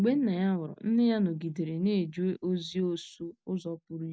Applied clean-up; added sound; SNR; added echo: none; none; none; none.